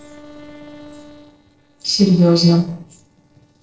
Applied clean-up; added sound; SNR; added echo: neural separator model SepFormer DNS4.